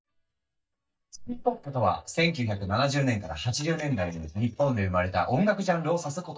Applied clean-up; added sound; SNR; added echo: neural mask model DeepFilterNet 3.